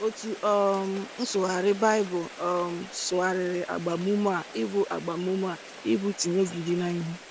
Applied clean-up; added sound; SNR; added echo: none; Rain; 16 dB; none.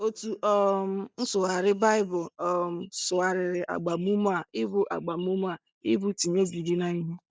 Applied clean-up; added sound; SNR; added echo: none; none; none; none.